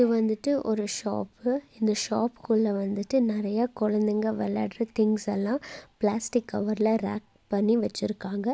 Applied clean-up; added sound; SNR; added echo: none; none; none; none.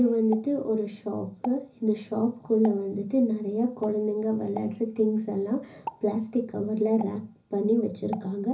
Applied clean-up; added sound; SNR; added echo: none; Explosion; 19 dB; reverberation time 0.5 s.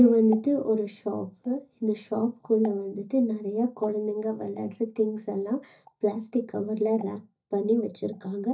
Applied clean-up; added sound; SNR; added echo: neural mask model DeepFilterNet 3.